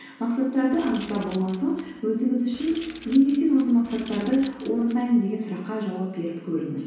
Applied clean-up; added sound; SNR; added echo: none; Keys jangling; 16 dB; reverberation time 0.9 s.